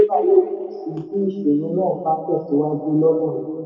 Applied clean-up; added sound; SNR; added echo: none; none; none; reverberation time 2.1 s.